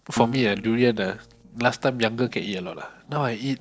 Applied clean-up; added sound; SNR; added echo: neural separator model SepFormer DNS4.